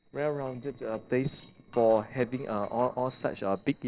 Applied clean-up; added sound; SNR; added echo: neural separator model SepFormer DNS4.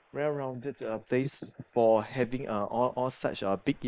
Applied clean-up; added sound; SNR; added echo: neural mask model Resemble Enhance denoiser.